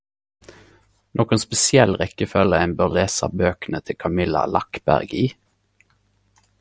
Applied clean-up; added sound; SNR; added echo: none; none; none; none.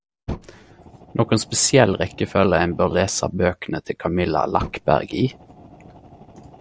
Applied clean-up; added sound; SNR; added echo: none; Fire; 18 dB; none.